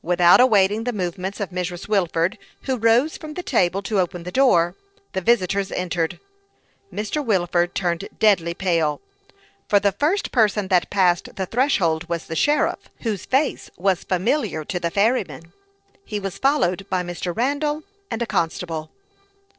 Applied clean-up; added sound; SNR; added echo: neural separator model SepFormer DNS4.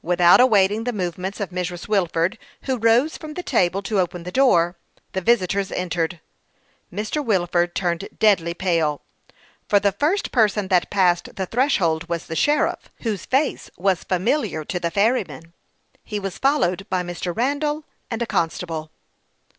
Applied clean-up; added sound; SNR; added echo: none; none; none; none.